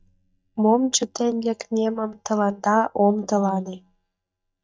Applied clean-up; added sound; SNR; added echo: neural mask model DeepFilterNet 3.